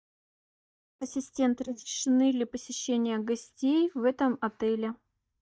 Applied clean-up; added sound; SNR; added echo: neural mask model DeepFilterNet 3.